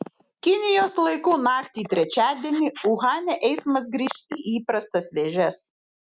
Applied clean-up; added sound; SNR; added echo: none; none; none; none.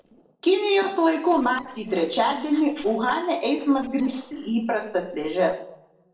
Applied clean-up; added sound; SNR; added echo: neural separator model SepFormer DNS4.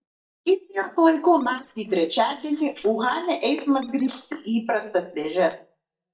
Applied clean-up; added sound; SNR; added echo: neural mask model DeepFilterNet 3.